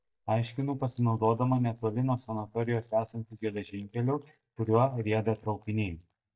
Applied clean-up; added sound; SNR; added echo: neural mask model DeepFilterNet 3.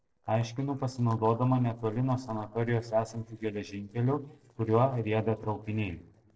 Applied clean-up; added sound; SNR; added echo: neural separator model SepFormer DNS4.